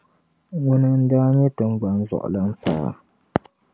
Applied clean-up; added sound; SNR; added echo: none; Motor vehicle (road); 14 dB; none.